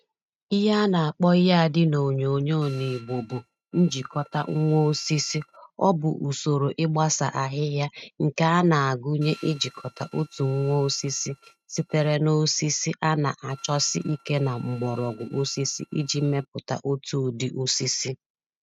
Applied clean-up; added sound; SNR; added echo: neural mask model RNNoise.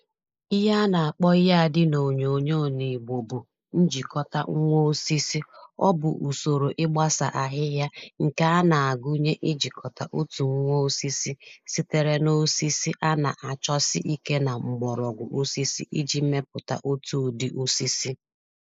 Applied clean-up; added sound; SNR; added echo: neural mask model Resemble Enhance denoiser.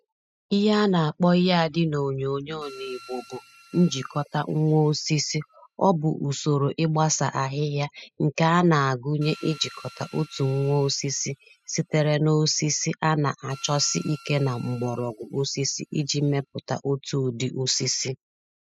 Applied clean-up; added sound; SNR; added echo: classical method spectral subtraction.